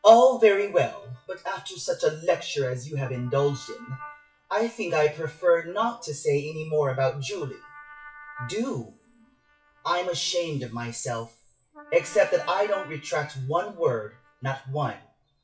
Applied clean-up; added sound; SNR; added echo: classical method WPE with log-MMSE.